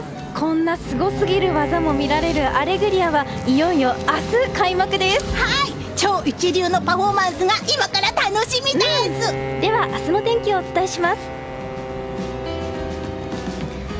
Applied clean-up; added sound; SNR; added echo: none; Bowed string instrument; 10 dB; none.